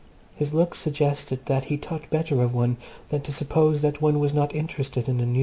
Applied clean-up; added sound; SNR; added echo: none; none; none; none.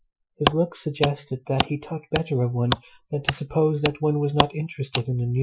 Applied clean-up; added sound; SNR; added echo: classical method Wiener filter.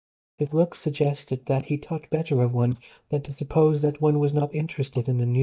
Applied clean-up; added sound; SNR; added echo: neural mask model DeepFilterNet 3.